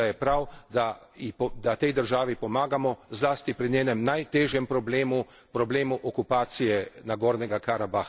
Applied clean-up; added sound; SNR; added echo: none; none; none; none.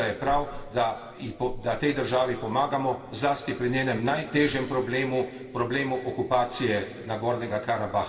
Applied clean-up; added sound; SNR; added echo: none; none; none; reverberation time 2.5 s.